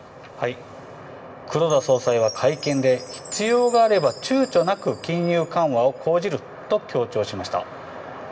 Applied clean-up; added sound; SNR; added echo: none; Chime; 20 dB; reverberation time 0.6 s.